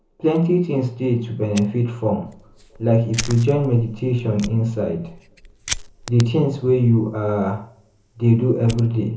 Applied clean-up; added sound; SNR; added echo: none; Fire; 17 dB; reverberation time 0.6 s.